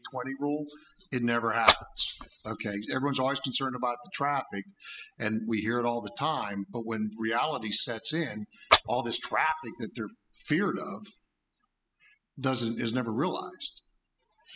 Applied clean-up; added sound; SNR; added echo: classical method spectral subtraction.